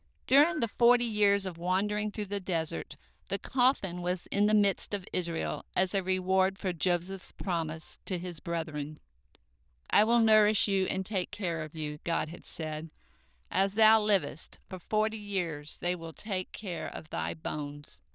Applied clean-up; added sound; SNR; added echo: neural diffusion model UNIVERSE++.